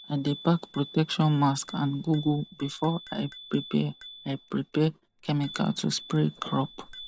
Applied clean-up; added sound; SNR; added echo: none; Bicycle bell; 13 dB; none.